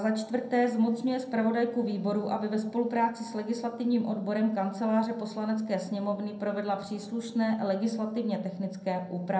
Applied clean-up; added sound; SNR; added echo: none; none; none; reverberation time 0.5 s.